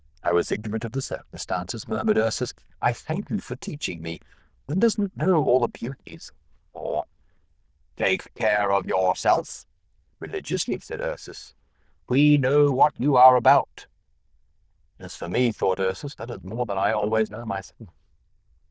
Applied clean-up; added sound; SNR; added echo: neural diffusion model UNIVERSE++.